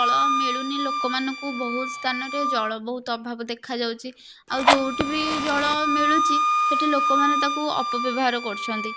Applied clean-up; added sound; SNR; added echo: none; Fire + Wind instrument, woodwind instrument; -2 dB; none.